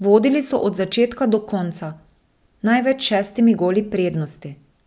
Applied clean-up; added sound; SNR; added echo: none; none; none; none.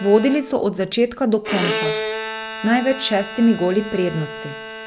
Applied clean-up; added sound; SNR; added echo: none; Bowed string instrument; 8 dB; none.